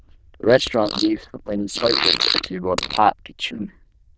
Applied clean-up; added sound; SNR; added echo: neural diffusion model UNIVERSE++.